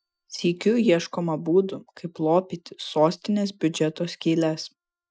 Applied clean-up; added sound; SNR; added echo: classical method Wiener filter.